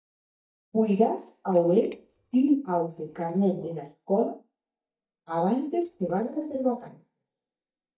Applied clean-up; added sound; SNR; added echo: neural mask model DeepFilterNet 3.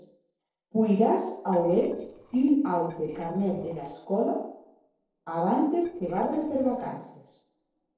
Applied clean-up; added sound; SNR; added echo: neural separator model SepFormer DNS4.